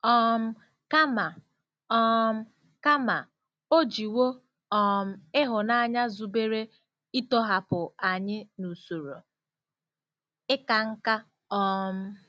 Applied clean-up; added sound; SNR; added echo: none; none; none; none.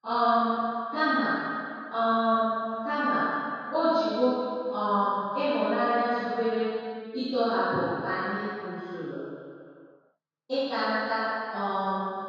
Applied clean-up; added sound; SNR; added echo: none; none; none; reverberation time 2.1 s.